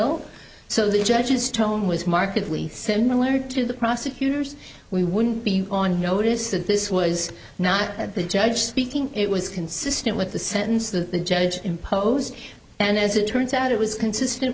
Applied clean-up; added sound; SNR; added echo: none; none; none; none.